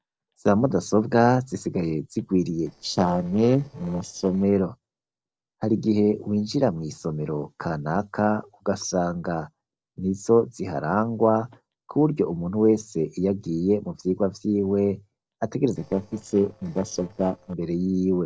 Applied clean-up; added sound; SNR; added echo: neural separator model SepFormer DNS4.